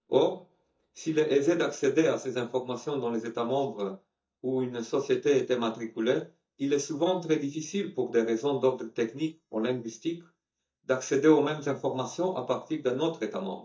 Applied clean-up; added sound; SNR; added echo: neural mask model DeepFilterNet 3.